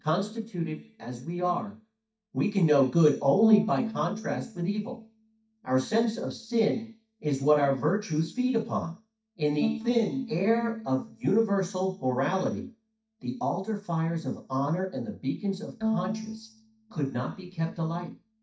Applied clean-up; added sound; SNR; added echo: neural mask model DeepFilterNet 3.